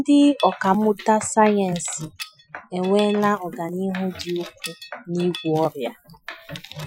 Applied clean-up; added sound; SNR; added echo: classical method Wiener filter.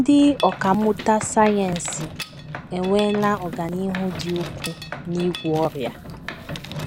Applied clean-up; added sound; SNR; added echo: none; Mechanisms; 11 dB; none.